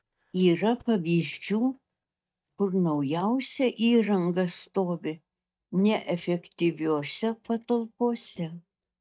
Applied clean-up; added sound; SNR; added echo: neural mask model DeepFilterNet 3.